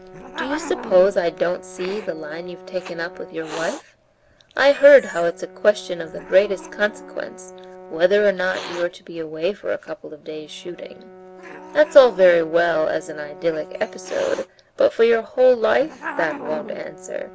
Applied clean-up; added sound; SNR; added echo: none; Brass instrument + Hiss; 16 dB; none.